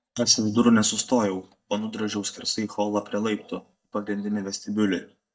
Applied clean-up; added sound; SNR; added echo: neural mask model DeepFilterNet 3.